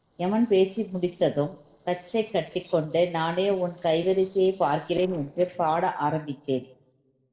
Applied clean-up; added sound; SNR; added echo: neural separator model SepFormer DNS4.